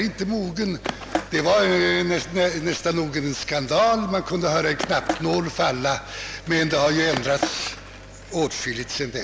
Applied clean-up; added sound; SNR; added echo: none; Skateboard; 11 dB; none.